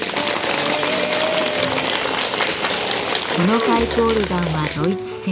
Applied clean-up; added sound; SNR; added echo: none; Applause / Crowd / Cheering; -1 dB; none.